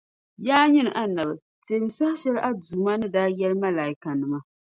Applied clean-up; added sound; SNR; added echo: none; none; none; none.